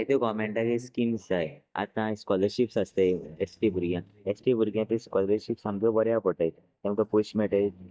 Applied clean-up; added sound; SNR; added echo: neural mask model DeepFilterNet 3.